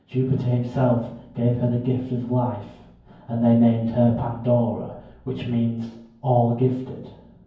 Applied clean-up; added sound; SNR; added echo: none; none; none; reverberation time 0.9 s.